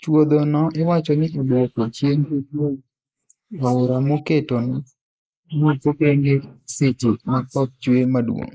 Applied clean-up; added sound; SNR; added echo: neural mask model Resemble Enhance denoiser.